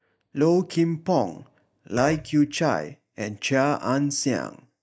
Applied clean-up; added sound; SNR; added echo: neural mask model DeepFilterNet 3.